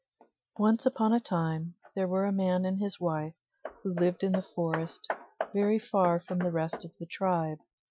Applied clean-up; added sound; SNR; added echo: classical method Wiener filter.